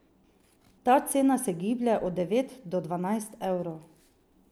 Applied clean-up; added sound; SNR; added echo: none; none; none; none.